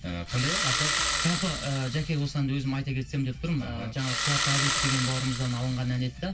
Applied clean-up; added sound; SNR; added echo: none; Engine starting; 1 dB; reverberation time 0.2 s.